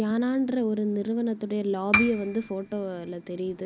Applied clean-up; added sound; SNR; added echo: none; Piano; 4 dB; none.